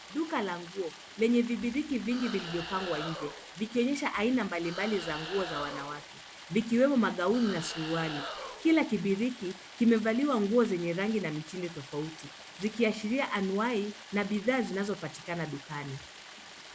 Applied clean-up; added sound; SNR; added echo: none; Stream + Animal; 14 dB; none.